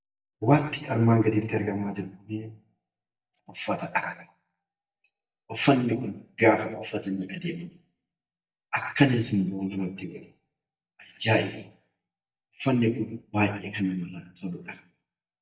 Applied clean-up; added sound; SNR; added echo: neural mask model DeepFilterNet 3.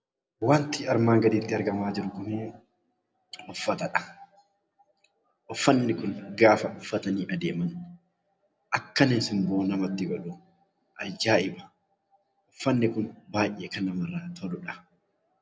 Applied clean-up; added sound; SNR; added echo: none; none; none; none.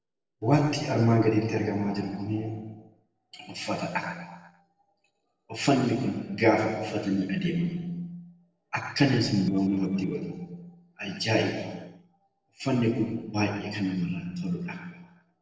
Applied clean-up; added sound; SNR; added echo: neural separator model SepFormer DNS4.